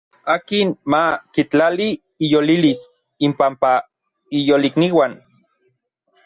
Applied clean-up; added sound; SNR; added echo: none; Cowbell; 20 dB; none.